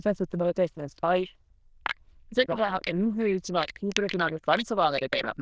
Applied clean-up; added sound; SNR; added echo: neural diffusion model UNIVERSE++.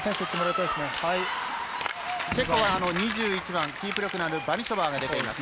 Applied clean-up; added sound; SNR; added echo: none; Crumpling, crinkling / Tearing; 13 dB; none.